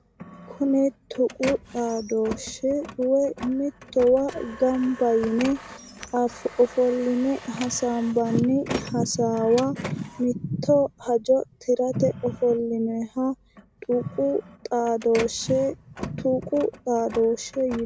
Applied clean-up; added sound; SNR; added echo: none; Printer; 16 dB; none.